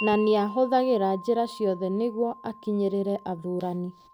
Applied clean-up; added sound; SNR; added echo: none; Wind chime; 16 dB; none.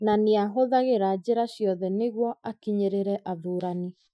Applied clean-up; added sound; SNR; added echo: classical method Wiener filter.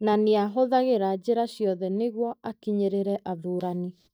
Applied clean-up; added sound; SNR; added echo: neural mask model DeepFilterNet 3.